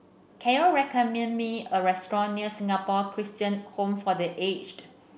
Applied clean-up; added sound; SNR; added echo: none; none; none; none.